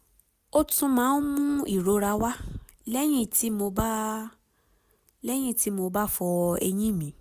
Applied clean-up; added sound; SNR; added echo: none; none; none; none.